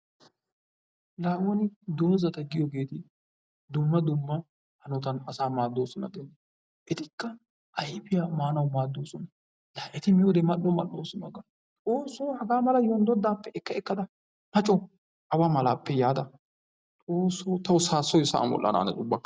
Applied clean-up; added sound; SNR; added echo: none; none; none; none.